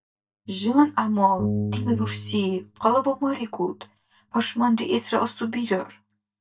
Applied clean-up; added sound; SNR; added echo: neural mask model DeepFilterNet 3.